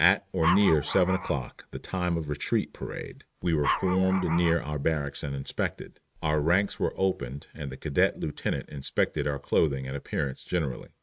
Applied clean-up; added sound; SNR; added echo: neural mask model RNNoise.